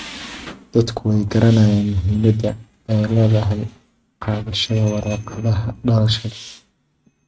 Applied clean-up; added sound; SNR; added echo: neural mask model RNNoise.